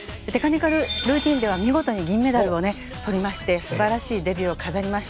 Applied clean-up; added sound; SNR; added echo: none; none; none; none.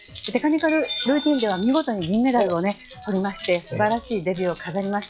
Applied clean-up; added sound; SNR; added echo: classical method log-MMSE.